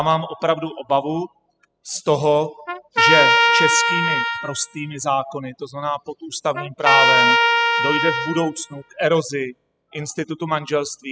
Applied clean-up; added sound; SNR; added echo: classical method spectral subtraction.